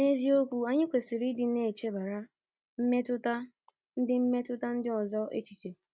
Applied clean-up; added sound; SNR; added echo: none; none; none; none.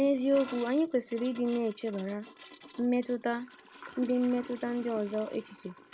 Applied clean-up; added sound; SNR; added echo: none; Toilet flush / Gurgling; 18 dB; none.